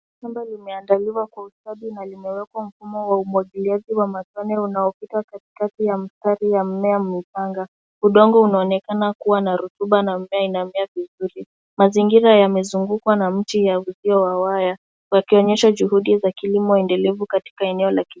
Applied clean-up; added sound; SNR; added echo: none; none; none; none.